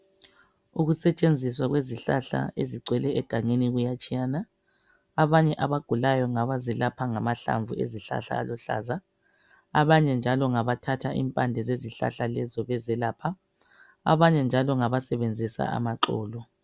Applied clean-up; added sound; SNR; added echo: none; none; none; none.